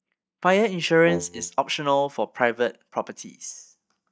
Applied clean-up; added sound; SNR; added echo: neural mask model DeepFilterNet 3.